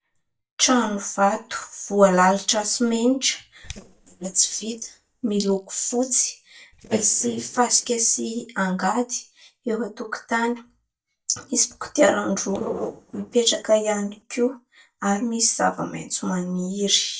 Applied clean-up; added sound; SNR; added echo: neural mask model DeepFilterNet 3.